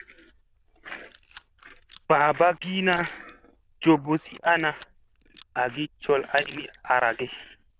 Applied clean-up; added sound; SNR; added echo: neural diffusion model UNIVERSE++.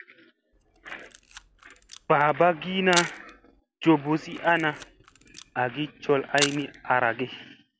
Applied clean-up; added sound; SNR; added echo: none; Camera; 11 dB; none.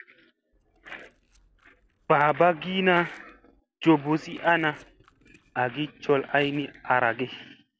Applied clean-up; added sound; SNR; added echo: neural separator model SepFormer DNS4.